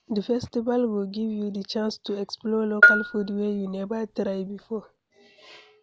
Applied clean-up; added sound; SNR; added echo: none; Bell; -4 dB; none.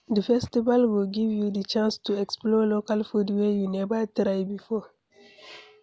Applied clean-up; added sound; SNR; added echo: none; none; none; none.